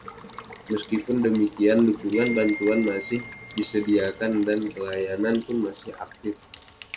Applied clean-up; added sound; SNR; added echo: none; Water tap, faucet / Water / Liquid; 18 dB; none.